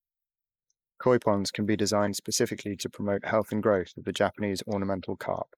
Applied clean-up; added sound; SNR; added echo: neural mask model Resemble Enhance denoiser.